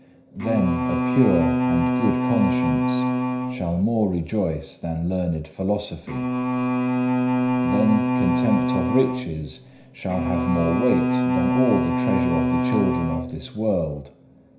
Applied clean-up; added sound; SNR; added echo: none; Bowed string instrument; -2 dB; reverberation time 0.5 s.